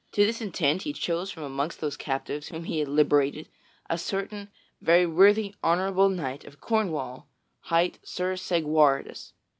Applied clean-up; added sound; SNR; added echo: none; none; none; none.